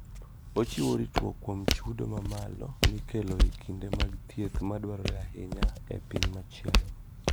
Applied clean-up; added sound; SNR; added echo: none; Walk, footsteps; -4 dB; none.